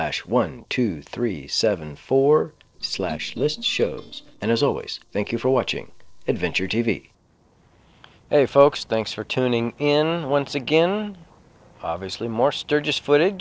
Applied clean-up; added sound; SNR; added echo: neural separator model SepFormer DNS4.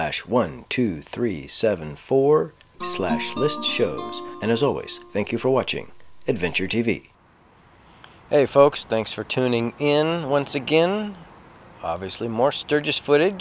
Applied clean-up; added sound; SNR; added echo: none; Guitar; 10 dB; none.